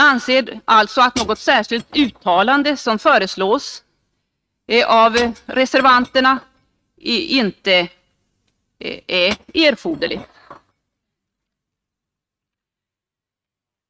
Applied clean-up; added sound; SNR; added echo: neural mask model RNNoise.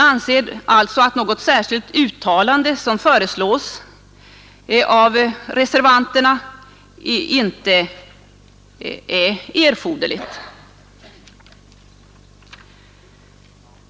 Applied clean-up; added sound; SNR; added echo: none; none; none; none.